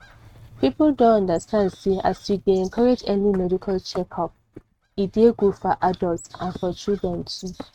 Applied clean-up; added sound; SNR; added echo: neural mask model RNNoise.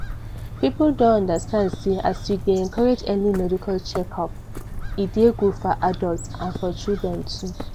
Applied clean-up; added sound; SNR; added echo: none; Bird; 9 dB; none.